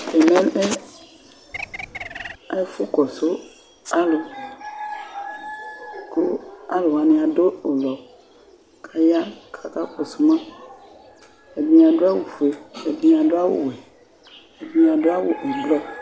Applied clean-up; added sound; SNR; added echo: none; Bird; 12 dB; none.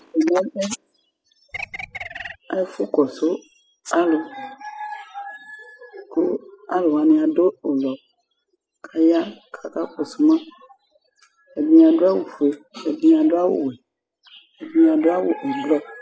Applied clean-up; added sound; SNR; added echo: classical method spectral subtraction.